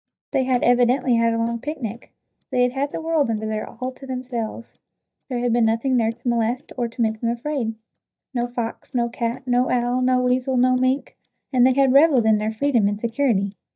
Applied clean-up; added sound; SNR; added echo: neural mask model DeepFilterNet 3.